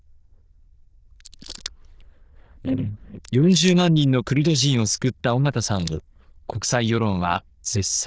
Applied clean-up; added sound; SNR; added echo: neural diffusion model UNIVERSE++.